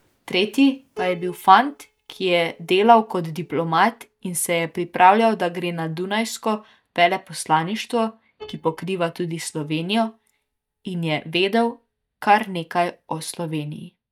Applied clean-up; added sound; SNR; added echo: neural mask model DeepFilterNet 3.